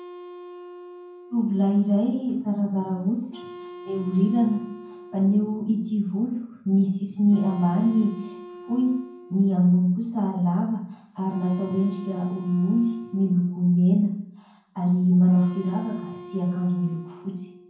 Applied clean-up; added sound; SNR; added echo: none; Wind instrument, woodwind instrument; 19 dB; reverberation time 0.9 s.